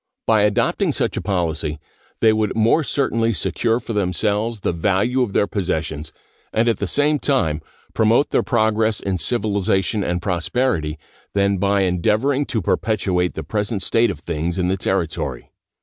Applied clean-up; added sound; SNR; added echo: none; none; none; none.